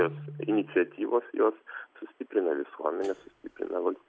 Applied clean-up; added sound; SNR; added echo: none; Guitar; 19 dB; none.